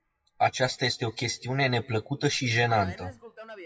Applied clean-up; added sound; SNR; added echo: classical method WPE with log-MMSE.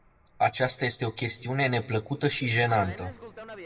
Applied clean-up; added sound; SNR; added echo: none; Fixed-wing aircraft, airplane; 20 dB; reverberation time 1.2 s.